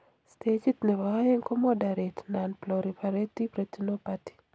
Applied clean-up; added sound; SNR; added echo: none; none; none; none.